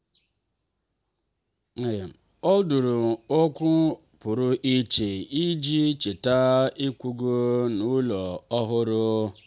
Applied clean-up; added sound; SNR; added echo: none; none; none; none.